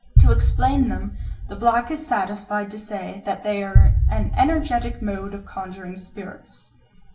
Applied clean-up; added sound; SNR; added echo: none; Boom; -5 dB; reverberation time 0.2 s.